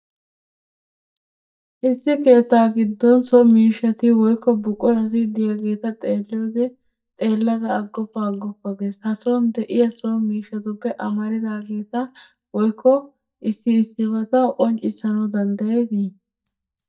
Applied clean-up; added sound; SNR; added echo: neural mask model DeepFilterNet 3.